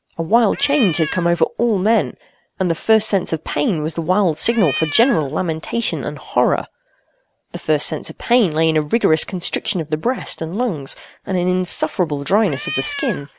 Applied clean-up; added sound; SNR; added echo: none; Cat; 9 dB; none.